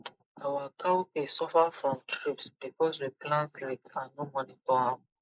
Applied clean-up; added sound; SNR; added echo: neural mask model Resemble Enhance denoiser.